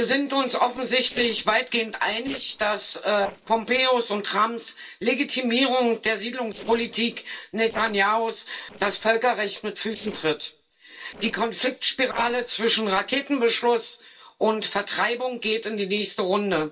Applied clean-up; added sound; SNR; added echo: neural separator model SepFormer DNS4.